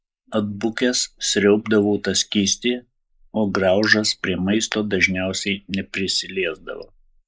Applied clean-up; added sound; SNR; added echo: neural mask model Resemble Enhance denoiser.